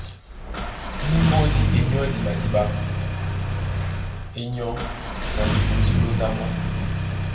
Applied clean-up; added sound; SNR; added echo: none; Engine starting; -4 dB; reverberation time 2.0 s.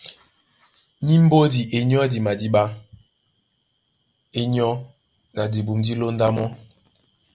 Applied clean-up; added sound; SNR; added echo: none; none; none; none.